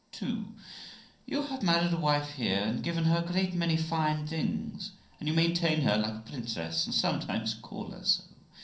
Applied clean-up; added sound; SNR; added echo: none; none; none; reverberation time 0.6 s.